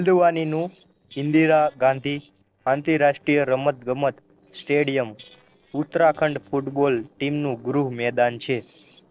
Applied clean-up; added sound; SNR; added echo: neural separator model SepFormer DNS4.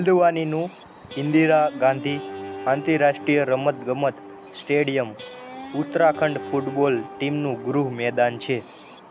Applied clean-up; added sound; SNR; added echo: none; Guitar; 15 dB; none.